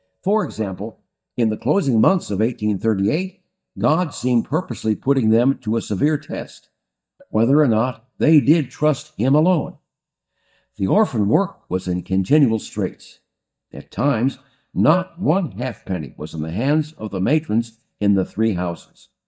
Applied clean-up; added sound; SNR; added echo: neural mask model DeepFilterNet 3.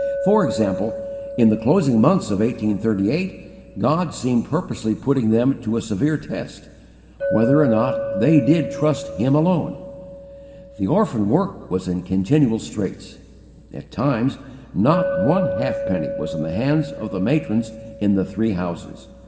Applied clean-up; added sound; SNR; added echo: none; Chink, clink; 9 dB; reverberation time 1.9 s.